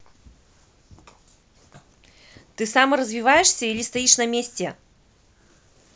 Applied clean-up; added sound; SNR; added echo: none; none; none; none.